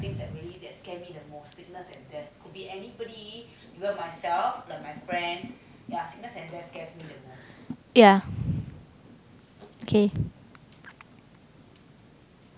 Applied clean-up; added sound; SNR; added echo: none; none; none; none.